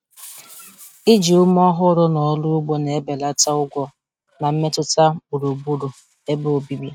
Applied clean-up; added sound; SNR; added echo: neural mask model RNNoise.